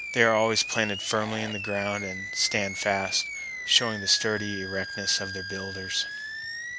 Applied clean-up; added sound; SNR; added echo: none; Animal; 8 dB; none.